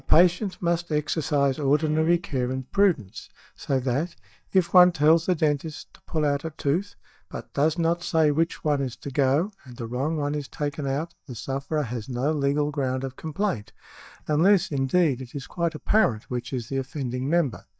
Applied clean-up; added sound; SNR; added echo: neural mask model DeepFilterNet 3.